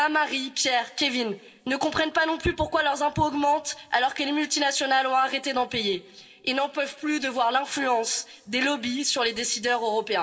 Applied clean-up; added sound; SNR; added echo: none; none; none; reverberation time 0.3 s.